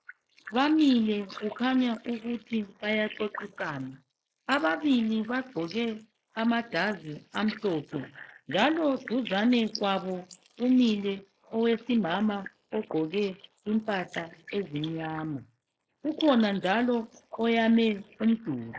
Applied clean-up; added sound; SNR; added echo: neural mask model Resemble Enhance denoiser.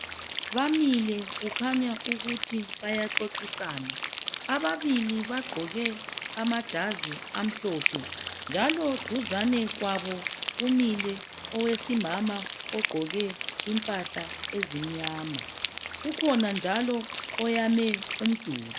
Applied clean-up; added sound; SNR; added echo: none; Rain; 2 dB; none.